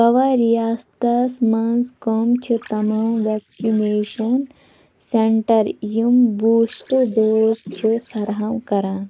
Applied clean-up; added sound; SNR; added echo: neural mask model Resemble Enhance denoiser.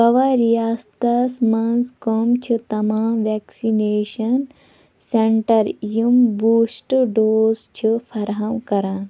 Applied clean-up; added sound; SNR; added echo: none; none; none; none.